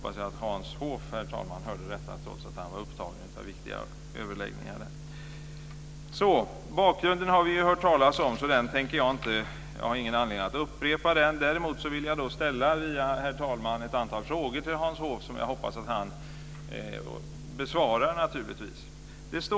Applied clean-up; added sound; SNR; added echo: none; none; none; none.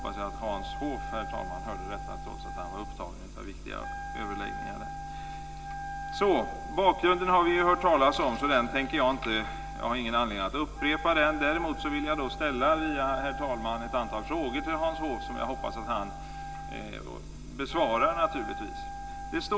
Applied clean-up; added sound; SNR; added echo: none; Wind instrument, woodwind instrument; 10 dB; reverberation time 1.8 s.